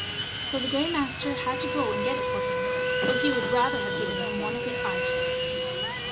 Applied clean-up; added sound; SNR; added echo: none; Wind instrument, woodwind instrument + Sawing; -3 dB; none.